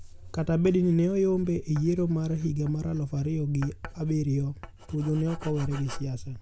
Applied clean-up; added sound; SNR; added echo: none; Writing; 14 dB; none.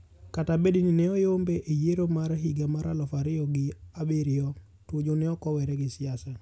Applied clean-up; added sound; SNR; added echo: none; none; none; none.